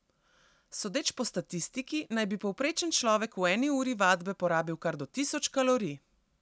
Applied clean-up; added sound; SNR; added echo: none; none; none; none.